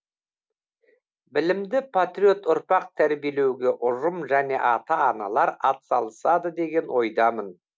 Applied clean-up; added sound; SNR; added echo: none; none; none; none.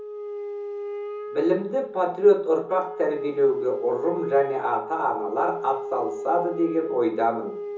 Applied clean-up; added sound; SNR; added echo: none; Wind instrument, woodwind instrument; 9 dB; reverberation time 0.8 s.